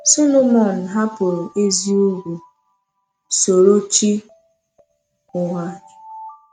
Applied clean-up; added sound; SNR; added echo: neural mask model RNNoise.